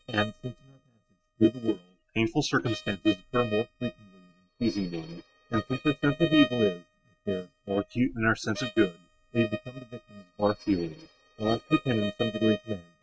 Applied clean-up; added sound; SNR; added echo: neural mask model RNNoise.